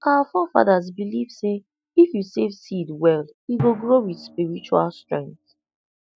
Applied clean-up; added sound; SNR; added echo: neural mask model RNNoise.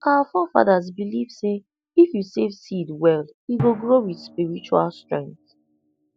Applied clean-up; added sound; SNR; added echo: none; Drum; 17 dB; none.